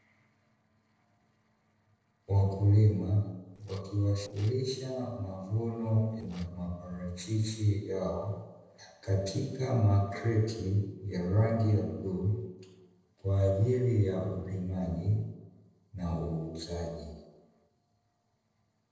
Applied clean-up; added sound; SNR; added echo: neural separator model SepFormer DNS4.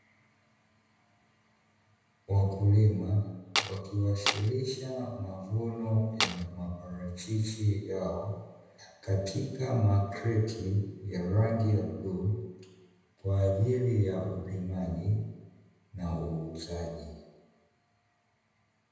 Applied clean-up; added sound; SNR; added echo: none; Tools; 1 dB; reverberation time 1.1 s.